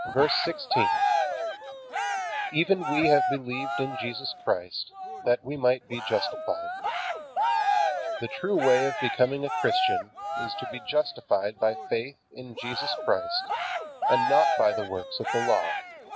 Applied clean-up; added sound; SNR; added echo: none; Cheering; 1 dB; none.